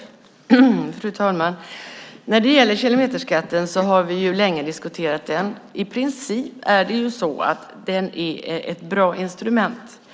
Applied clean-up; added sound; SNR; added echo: none; none; none; none.